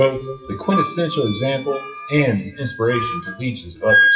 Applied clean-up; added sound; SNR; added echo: classical method WPE with log-MMSE.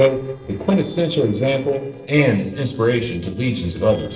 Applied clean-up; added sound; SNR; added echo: neural separator model SepFormer DNS4.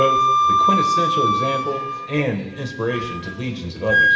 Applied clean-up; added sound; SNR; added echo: none; Wind instrument, woodwind instrument; -5 dB; reverberation time 1.2 s.